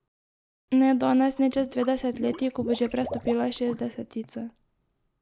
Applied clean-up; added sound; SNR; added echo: none; Liquid; 14 dB; none.